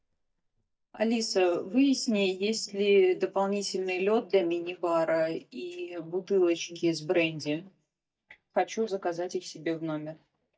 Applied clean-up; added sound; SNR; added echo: neural mask model DeepFilterNet 3.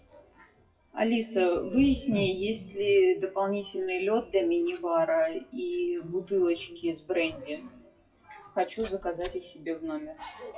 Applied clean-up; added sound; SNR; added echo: classical method WPE with log-MMSE.